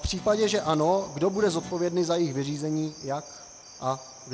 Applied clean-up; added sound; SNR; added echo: none; Cricket + Guitar; 17 dB; none.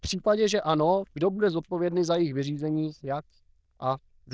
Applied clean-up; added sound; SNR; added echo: neural diffusion model UNIVERSE++.